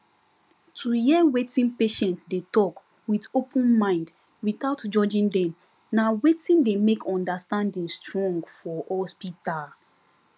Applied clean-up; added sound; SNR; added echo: none; none; none; none.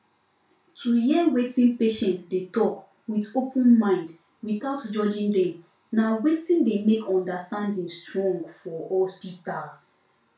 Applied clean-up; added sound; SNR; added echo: none; none; none; reverberation time 0.3 s.